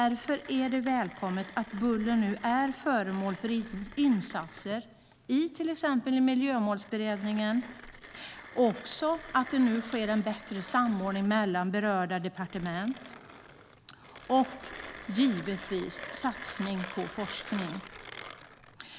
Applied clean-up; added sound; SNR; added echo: none; Mechanisms; 16 dB; none.